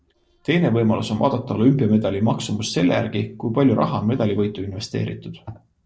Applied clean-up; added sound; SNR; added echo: neural separator model SepFormer DNS4.